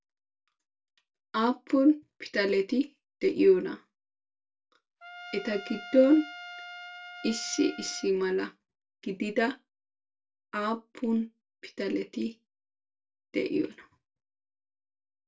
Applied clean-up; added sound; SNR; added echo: none; Trumpet; 14 dB; reverberation time 0.2 s.